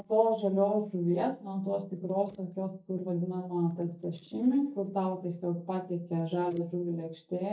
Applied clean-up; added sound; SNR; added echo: neural mask model DeepFilterNet 3.